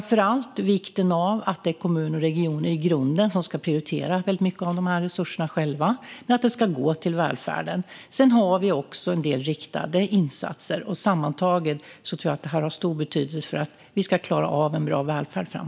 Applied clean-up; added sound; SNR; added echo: none; none; none; none.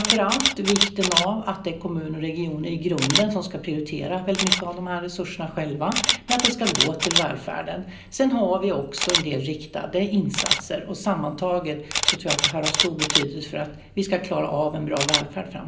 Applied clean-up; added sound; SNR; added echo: none; Camera; 2 dB; reverberation time 0.5 s.